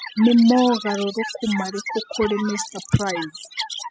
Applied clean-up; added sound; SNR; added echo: classical method spectral subtraction.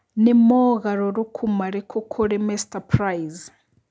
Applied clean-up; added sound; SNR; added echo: none; none; none; none.